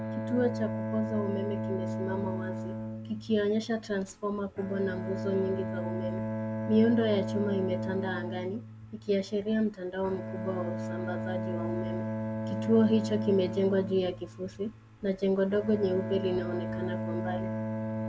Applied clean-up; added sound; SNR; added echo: none; Bowed string instrument; 4 dB; none.